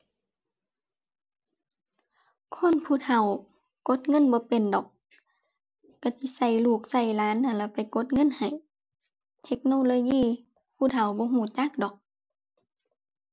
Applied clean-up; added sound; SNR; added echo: none; none; none; none.